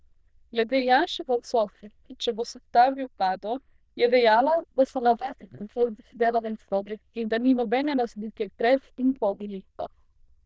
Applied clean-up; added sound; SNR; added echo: neural diffusion model UNIVERSE++.